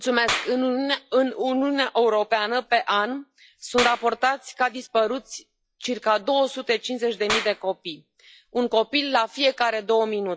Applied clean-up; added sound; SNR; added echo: classical method log-MMSE.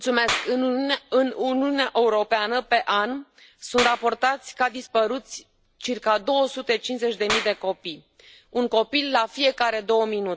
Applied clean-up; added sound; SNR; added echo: none; Clapping; 12 dB; none.